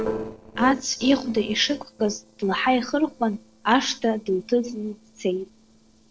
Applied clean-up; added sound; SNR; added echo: neural separator model SepFormer DNS4.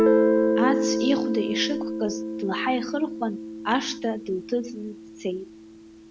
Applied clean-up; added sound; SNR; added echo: none; Guitar; -2 dB; none.